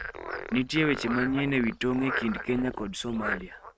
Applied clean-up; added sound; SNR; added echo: neural mask model RNNoise.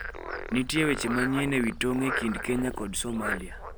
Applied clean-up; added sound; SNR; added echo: none; Frog; 6 dB; none.